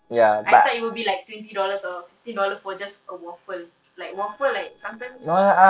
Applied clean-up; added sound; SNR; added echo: neural separator model SepFormer DNS4.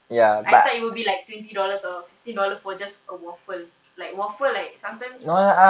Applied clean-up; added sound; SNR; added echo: none; none; none; none.